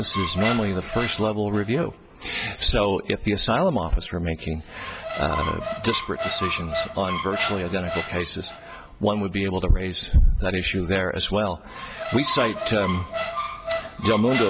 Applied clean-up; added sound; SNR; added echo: none; Squeak; 8 dB; none.